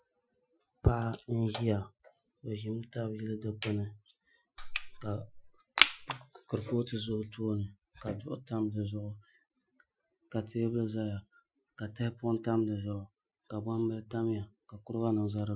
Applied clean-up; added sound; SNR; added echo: classical method Wiener filter.